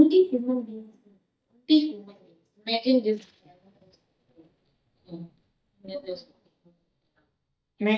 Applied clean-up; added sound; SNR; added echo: neural mask model DeepFilterNet 3.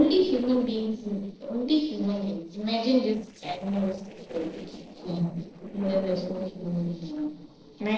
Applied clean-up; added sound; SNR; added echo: neural separator model SepFormer DNS4.